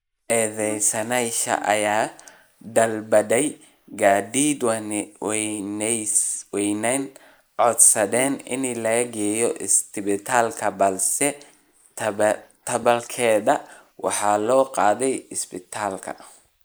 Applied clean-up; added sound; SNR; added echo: neural mask model Resemble Enhance denoiser.